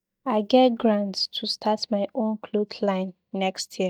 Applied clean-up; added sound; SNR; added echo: neural mask model DeepFilterNet 3.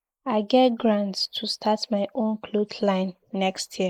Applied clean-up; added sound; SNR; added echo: neural mask model Resemble Enhance denoiser.